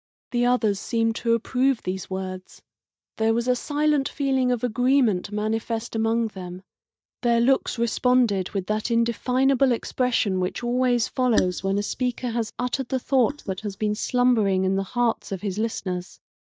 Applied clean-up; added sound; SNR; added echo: neural mask model DeepFilterNet 3.